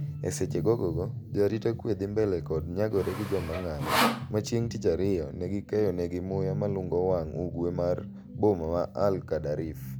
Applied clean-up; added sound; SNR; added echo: none; Sawing; 3 dB; none.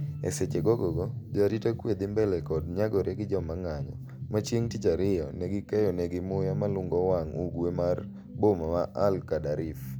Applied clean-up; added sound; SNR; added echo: none; none; none; none.